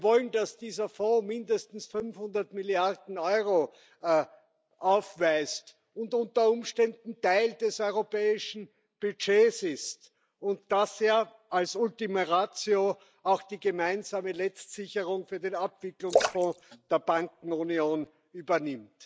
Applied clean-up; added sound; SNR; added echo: neural mask model Resemble Enhance denoiser.